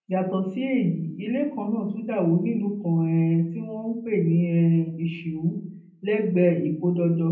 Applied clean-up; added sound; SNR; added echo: none; none; none; reverberation time 0.6 s.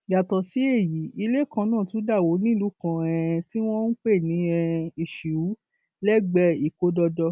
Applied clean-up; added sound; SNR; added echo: none; none; none; none.